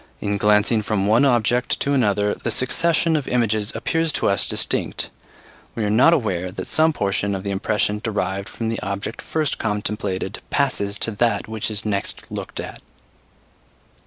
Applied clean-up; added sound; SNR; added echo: none; none; none; none.